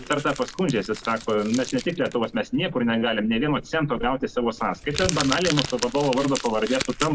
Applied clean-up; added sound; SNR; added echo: none; Crumpling, crinkling; 10 dB; none.